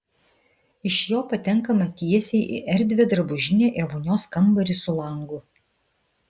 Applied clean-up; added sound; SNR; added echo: none; none; none; none.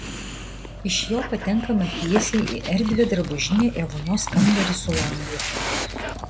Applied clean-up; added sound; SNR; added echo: none; Dog; 5 dB; none.